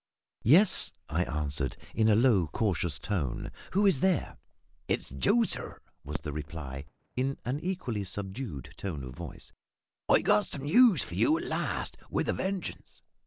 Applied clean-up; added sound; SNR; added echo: none; Fireworks; 16 dB; none.